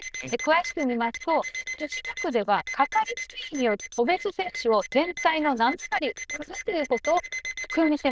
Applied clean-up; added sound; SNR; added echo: neural diffusion model UNIVERSE++.